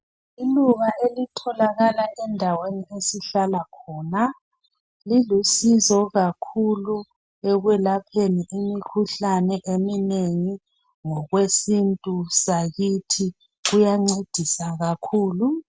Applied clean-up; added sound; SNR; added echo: none; none; none; none.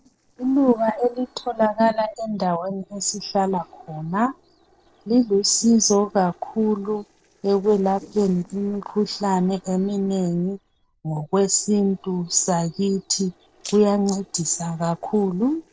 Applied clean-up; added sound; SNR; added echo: neural separator model SepFormer DNS4.